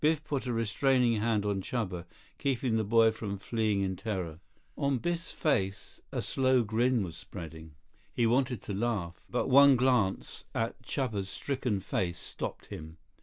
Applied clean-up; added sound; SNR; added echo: none; none; none; none.